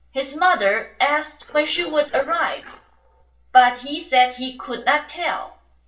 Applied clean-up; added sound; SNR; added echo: neural separator model SepFormer DNS4.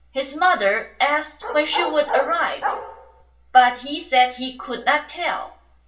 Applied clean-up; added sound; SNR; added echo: none; Bark; 8 dB; reverberation time 0.4 s.